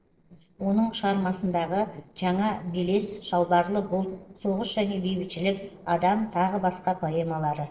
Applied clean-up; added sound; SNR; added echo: neural separator model SepFormer DNS4.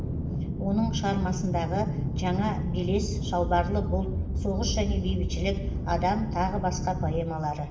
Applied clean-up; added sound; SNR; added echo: none; Aircraft; 0 dB; reverberation time 0.8 s.